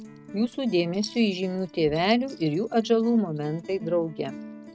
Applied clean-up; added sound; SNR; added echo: neural mask model RNNoise.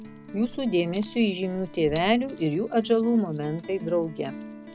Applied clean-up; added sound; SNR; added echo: none; Chink, clink + Guitar; 13 dB; none.